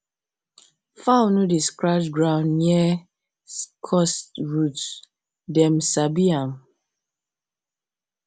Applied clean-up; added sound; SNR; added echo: none; none; none; none.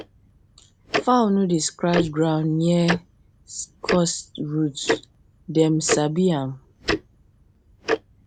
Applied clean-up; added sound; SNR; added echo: none; Tick-tock; 7 dB; none.